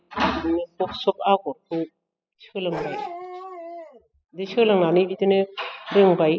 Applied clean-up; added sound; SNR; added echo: classical method spectral subtraction.